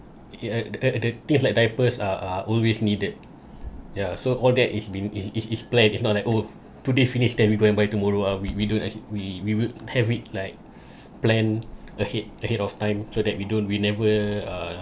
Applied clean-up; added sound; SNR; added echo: none; none; none; none.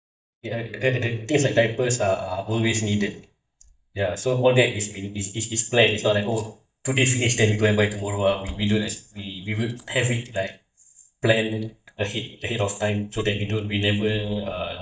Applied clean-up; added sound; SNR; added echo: neural mask model DeepFilterNet 3.